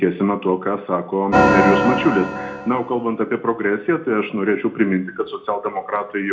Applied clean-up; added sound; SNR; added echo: none; Organ; -1 dB; reverberation time 0.3 s.